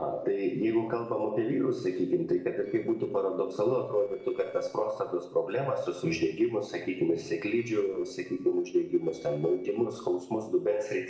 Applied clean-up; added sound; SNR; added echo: neural separator model SepFormer DNS4.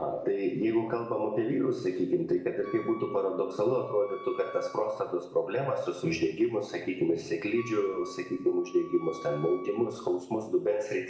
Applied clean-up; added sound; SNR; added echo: none; Wind instrument, woodwind instrument; 17 dB; reverberation time 0.7 s.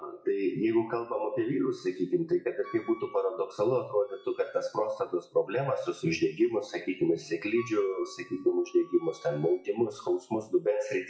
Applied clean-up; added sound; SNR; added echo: classical method WPE with log-MMSE.